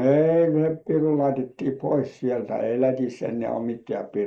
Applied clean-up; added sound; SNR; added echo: neural mask model Resemble Enhance denoiser.